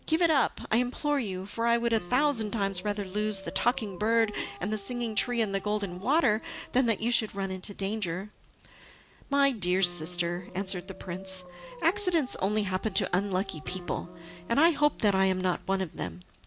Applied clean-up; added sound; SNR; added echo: none; Acoustic guitar + Dog; 19 dB; none.